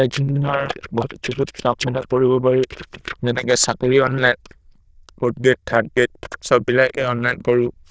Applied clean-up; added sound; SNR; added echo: neural diffusion model UNIVERSE++.